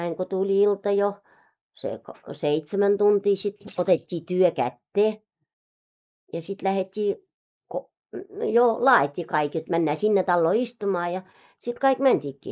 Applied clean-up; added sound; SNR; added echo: neural mask model Resemble Enhance denoiser.